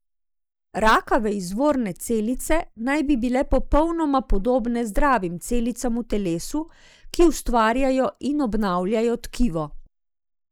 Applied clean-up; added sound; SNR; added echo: neural mask model Resemble Enhance denoiser.